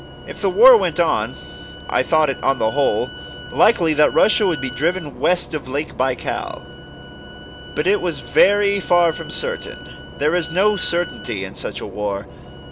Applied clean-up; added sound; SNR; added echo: none; Engine / Boat, Water vehicle + Bowed string instrument; 14 dB; none.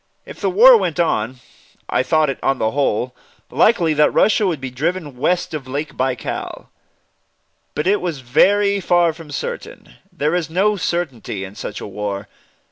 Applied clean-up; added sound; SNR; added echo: none; none; none; none.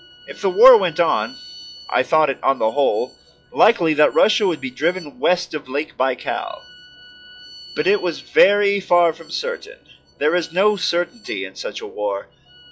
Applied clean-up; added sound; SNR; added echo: classical method log-MMSE.